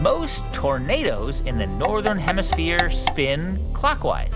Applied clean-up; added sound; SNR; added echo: none; Tap / Percussion; 7 dB; none.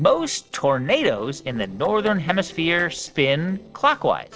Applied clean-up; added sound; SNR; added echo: neural separator model SepFormer DNS4.